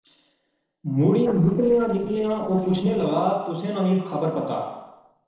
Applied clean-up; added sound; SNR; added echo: neural separator model SepFormer DNS4.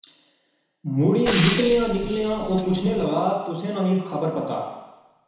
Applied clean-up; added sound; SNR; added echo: none; Frying (food); 7 dB; reverberation time 1.0 s.